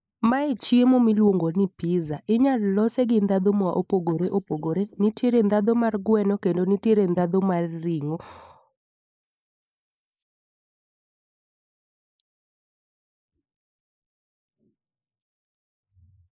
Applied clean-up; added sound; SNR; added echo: neural mask model Resemble Enhance denoiser.